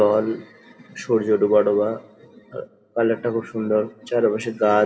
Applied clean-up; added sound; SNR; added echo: none; none; none; reverberation time 1.0 s.